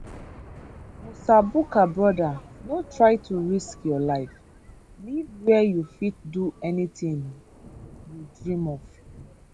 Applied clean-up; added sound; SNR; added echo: none; Thunder / Rain; 20 dB; none.